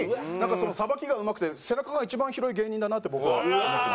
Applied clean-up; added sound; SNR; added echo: none; none; none; none.